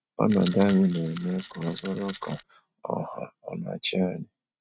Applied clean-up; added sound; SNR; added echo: neural mask model RNNoise.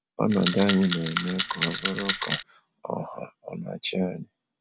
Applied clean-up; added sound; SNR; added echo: none; Rattle; 3 dB; none.